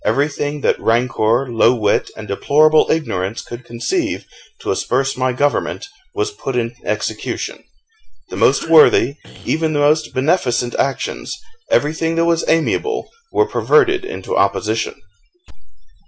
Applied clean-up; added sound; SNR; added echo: none; Cough; 18 dB; none.